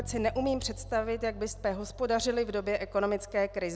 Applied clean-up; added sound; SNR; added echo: none; Bass guitar; 13 dB; none.